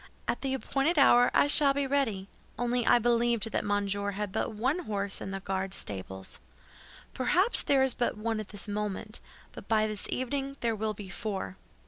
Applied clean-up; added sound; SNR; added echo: none; none; none; none.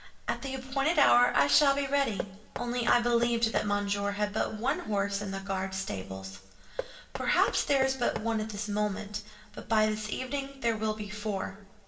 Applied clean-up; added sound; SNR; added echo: none; Knock; 12 dB; reverberation time 0.8 s.